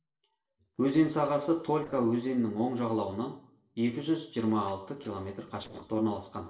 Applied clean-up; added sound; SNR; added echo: neural separator model SepFormer DNS4.